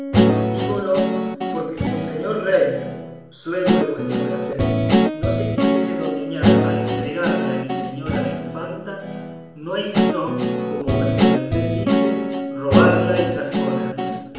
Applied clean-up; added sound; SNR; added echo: none; Guitar; -5 dB; reverberation time 1.0 s.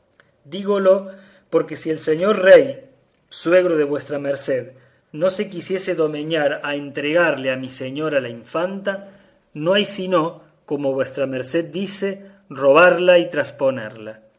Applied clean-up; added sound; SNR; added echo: none; none; none; none.